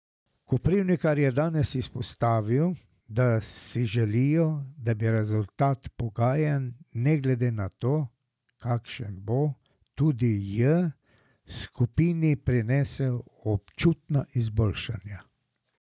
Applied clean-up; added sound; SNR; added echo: none; none; none; none.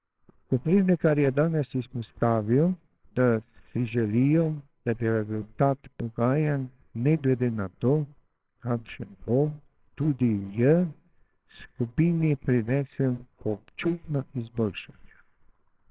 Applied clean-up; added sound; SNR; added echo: neural separator model SepFormer WHAMR!.